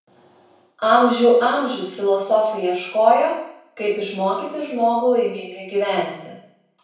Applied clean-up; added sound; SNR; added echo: none; none; none; reverberation time 0.6 s.